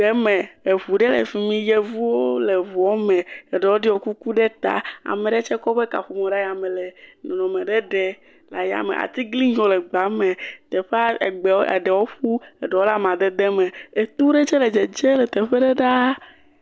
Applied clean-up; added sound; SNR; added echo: none; none; none; none.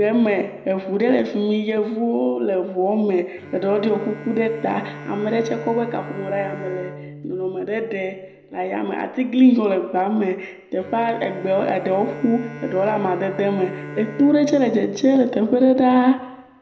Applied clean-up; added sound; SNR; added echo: none; Bowed string instrument; 18 dB; reverberation time 0.8 s.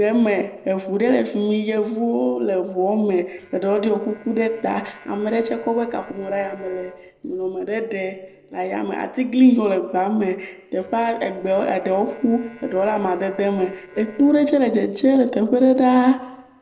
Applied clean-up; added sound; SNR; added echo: neural separator model SepFormer DNS4.